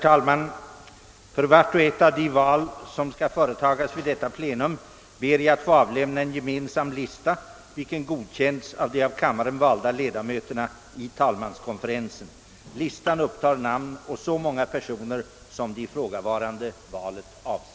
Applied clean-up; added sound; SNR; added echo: none; Bowed string instrument; 19 dB; none.